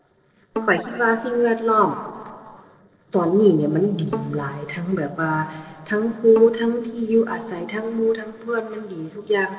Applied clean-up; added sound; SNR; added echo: neural separator model SepFormer DNS4.